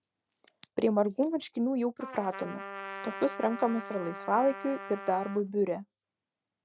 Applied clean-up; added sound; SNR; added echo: none; Trumpet; 11 dB; none.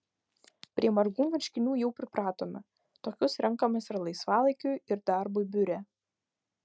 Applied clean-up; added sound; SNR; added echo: none; none; none; none.